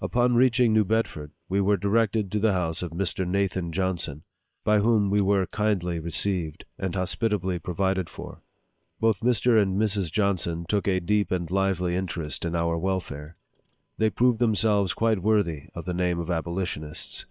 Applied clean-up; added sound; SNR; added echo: neural separator model SepFormer WHAM!.